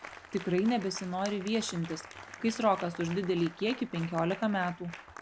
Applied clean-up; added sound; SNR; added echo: none; Applause; 15 dB; none.